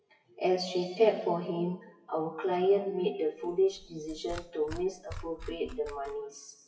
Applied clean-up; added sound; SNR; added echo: classical method WPE with log-MMSE.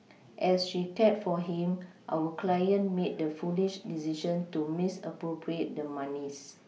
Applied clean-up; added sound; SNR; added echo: none; none; none; none.